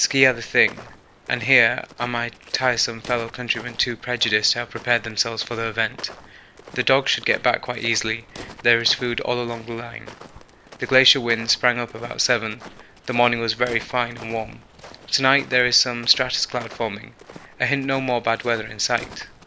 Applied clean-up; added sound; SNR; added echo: none; Walk, footsteps; 19 dB; none.